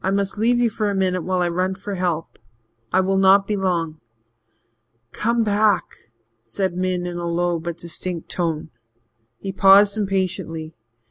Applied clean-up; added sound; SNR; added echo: none; none; none; none.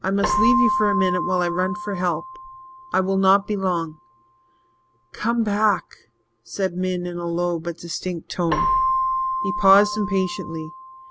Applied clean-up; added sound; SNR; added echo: none; Keyboard (musical); 4 dB; none.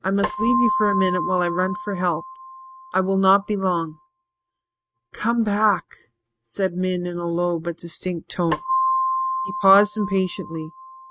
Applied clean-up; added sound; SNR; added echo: neural mask model RNNoise.